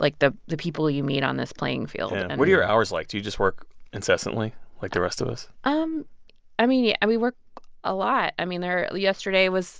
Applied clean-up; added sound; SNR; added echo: none; none; none; none.